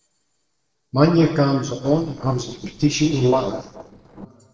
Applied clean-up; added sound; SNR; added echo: neural separator model SepFormer DNS4.